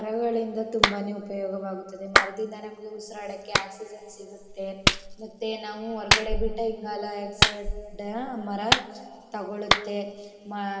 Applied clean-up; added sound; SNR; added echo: none; Clapping; -3 dB; reverberation time 2.2 s.